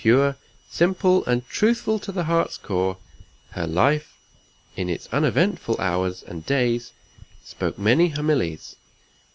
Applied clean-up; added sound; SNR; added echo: none; none; none; none.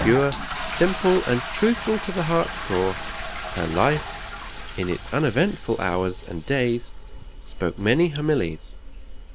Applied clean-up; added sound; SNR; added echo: none; Toilet flush; 8 dB; none.